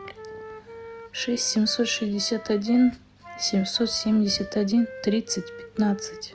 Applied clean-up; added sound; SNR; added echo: none; Wind instrument, woodwind instrument; 16 dB; none.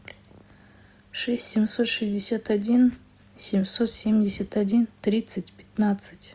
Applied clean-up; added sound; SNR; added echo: none; none; none; none.